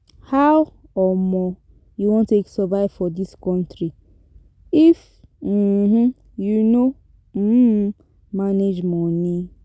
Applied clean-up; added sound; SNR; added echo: none; none; none; none.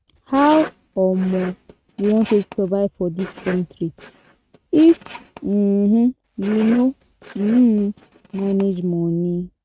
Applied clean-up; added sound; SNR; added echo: neural mask model RNNoise.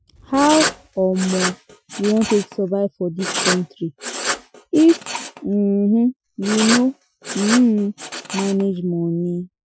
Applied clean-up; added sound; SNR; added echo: classical method Wiener filter.